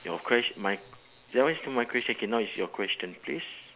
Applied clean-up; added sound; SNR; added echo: none; none; none; none.